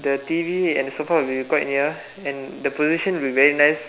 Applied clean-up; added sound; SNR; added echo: none; none; none; none.